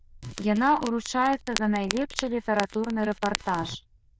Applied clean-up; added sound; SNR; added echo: neural diffusion model UNIVERSE++.